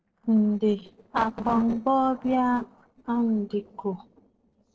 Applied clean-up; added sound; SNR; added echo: neural separator model SepFormer DNS4.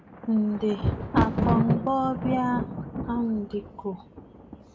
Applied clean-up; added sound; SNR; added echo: none; Thunder; 1 dB; reverberation time 1.0 s.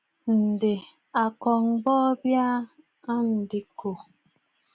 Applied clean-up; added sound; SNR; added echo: none; none; none; none.